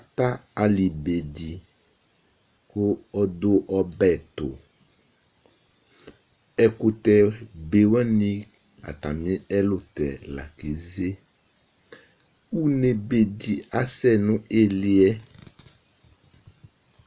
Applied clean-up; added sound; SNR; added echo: none; none; none; none.